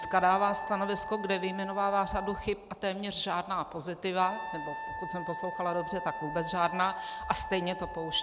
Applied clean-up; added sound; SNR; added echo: none; Wind instrument, woodwind instrument; 9 dB; none.